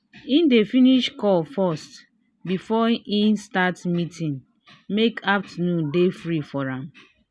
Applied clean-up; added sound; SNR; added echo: none; none; none; none.